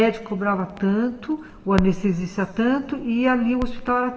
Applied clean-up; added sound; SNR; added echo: none; Crackle; 13 dB; reverberation time 1.7 s.